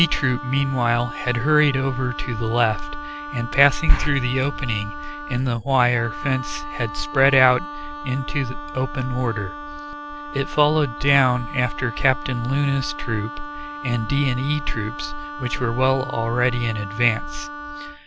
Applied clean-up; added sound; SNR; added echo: none; Wind instrument, woodwind instrument; 12 dB; none.